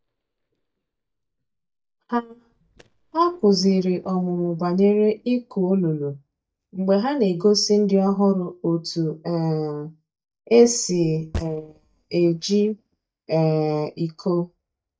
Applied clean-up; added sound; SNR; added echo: neural mask model DeepFilterNet 3.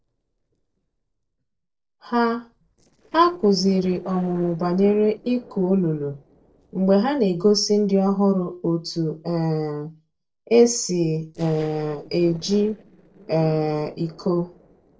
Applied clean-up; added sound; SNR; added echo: neural separator model SepFormer DNS4.